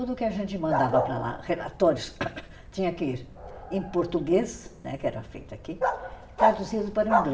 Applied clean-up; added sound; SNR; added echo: none; Bark; 3 dB; reverberation time 1.3 s.